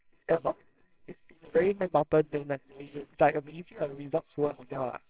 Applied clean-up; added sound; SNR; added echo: neural separator model SepFormer WHAMR!.